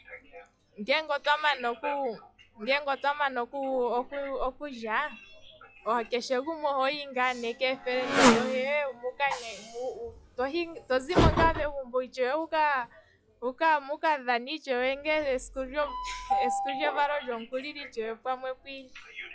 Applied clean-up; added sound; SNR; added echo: classical method log-MMSE.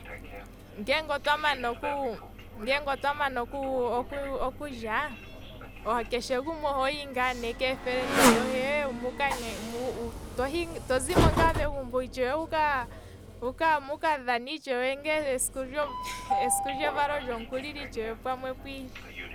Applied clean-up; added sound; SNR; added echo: none; Train + Motorcycle; 3 dB; none.